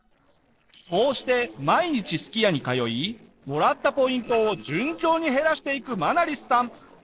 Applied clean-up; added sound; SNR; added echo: neural separator model SepFormer DNS4.